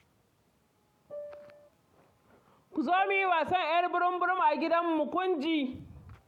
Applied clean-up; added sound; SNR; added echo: none; Piano; 14 dB; none.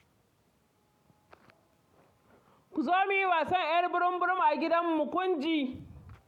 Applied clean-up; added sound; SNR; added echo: none; none; none; none.